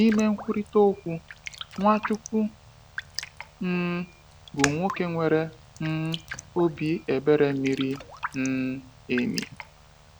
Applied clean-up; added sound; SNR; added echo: none; Raindrop; 13 dB; none.